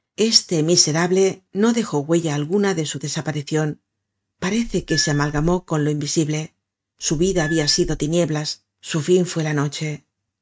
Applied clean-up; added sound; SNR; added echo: neural mask model RNNoise.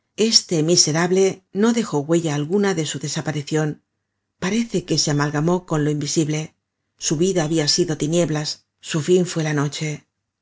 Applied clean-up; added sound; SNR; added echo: neural separator model SepFormer DNS4.